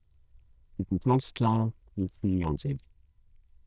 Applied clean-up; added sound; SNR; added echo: neural diffusion model UNIVERSE++.